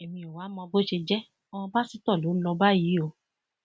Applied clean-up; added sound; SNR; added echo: none; none; none; none.